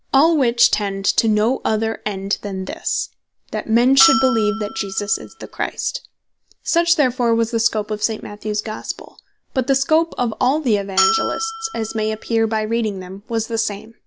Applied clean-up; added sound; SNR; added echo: none; Bell; 4 dB; none.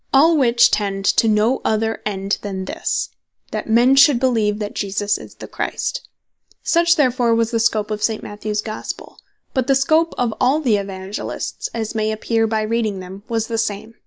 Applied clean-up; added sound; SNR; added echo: neural mask model Resemble Enhance denoiser.